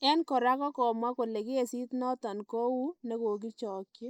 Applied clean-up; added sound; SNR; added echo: neural mask model Resemble Enhance denoiser.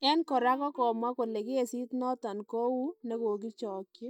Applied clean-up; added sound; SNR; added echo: neural mask model DeepFilterNet 3.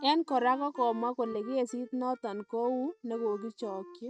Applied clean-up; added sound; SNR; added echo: neural mask model RNNoise.